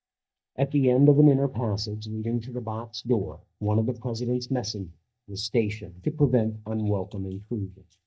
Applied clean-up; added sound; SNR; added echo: neural mask model DeepFilterNet 3.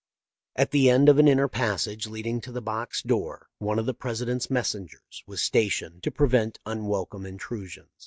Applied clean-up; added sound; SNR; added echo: none; none; none; none.